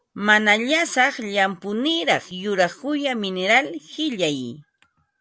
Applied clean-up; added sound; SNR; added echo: none; none; none; none.